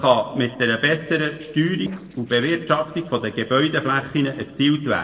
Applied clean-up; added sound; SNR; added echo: neural separator model SepFormer DNS4.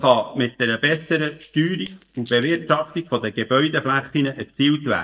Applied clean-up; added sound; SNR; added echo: neural mask model DeepFilterNet 3.